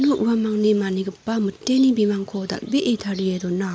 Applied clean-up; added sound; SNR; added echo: none; none; none; none.